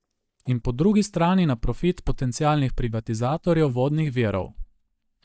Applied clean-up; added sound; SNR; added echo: neural mask model DeepFilterNet 3.